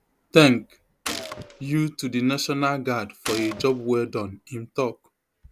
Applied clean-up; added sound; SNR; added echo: none; Gunshot, gunfire; 12 dB; none.